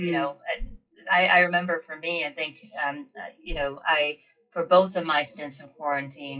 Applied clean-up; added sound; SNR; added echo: classical method WPE with log-MMSE.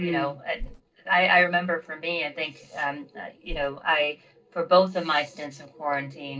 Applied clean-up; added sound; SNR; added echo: neural separator model SepFormer DNS4.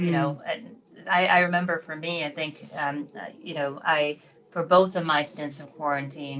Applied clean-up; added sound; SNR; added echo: none; none; none; none.